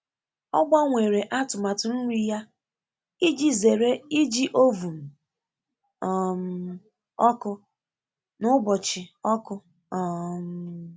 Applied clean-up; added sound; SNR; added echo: none; none; none; none.